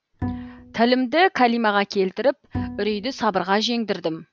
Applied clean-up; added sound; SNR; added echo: none; Bowed string instrument; 11 dB; none.